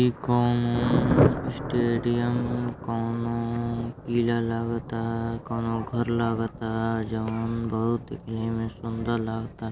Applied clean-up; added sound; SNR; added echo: none; Thunder; 6 dB; none.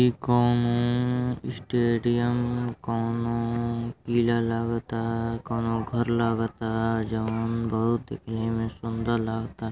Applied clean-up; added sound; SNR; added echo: none; none; none; none.